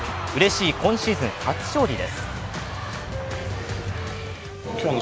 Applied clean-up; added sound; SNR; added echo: none; Wind instrument, woodwind instrument; 16 dB; none.